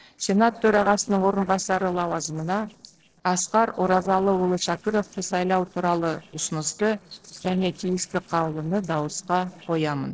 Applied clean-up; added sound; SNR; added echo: neural separator model SepFormer DNS4.